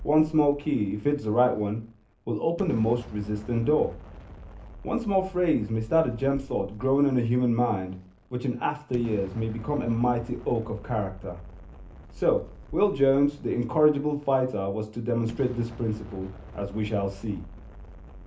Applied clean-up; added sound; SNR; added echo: none; Explosion; 17 dB; reverberation time 0.3 s.